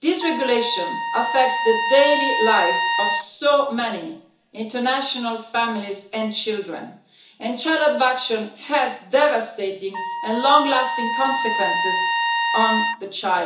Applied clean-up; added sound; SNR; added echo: none; Trumpet; 1 dB; reverberation time 0.7 s.